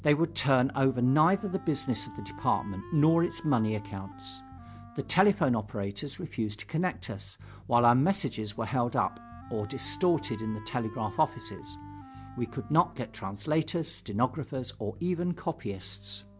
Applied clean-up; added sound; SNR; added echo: none; Bass guitar + Wind instrument, woodwind instrument; 17 dB; none.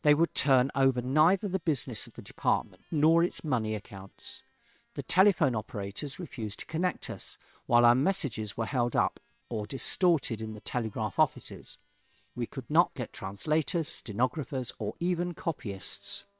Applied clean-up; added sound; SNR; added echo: neural separator model SepFormer WHAM!.